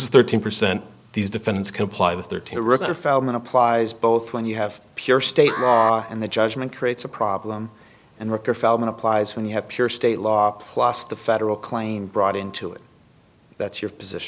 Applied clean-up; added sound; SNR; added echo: none; Alarm; 10 dB; none.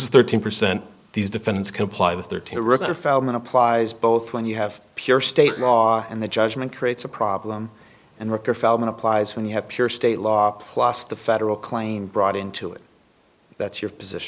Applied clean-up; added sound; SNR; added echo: neural mask model Resemble Enhance denoiser.